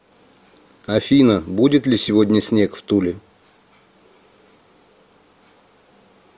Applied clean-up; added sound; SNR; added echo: none; none; none; none.